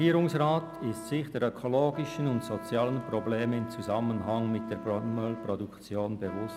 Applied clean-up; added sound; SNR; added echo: none; Trumpet; 14 dB; none.